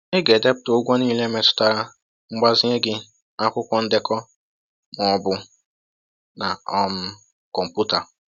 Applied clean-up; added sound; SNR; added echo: none; none; none; none.